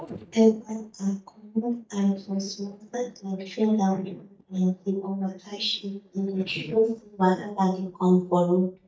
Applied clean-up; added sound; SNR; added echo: neural mask model DeepFilterNet 3.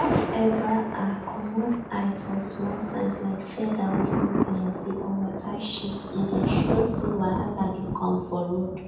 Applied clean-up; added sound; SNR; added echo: none; Thunder; 2 dB; reverberation time 0.8 s.